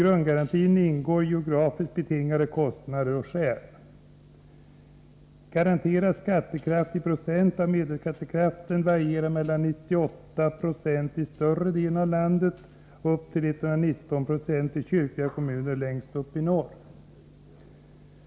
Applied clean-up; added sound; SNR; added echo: none; none; none; none.